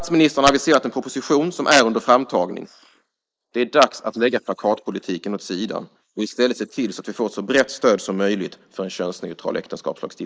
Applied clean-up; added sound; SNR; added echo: neural mask model Resemble Enhance denoiser.